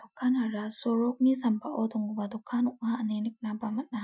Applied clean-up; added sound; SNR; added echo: classical method Wiener filter.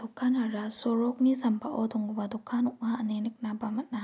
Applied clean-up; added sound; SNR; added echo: none; none; none; none.